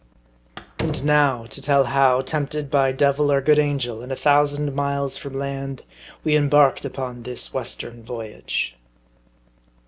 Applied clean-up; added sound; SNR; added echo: none; Slam; 11 dB; none.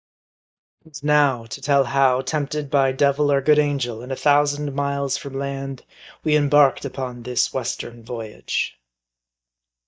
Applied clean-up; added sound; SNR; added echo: neural mask model DeepFilterNet 3.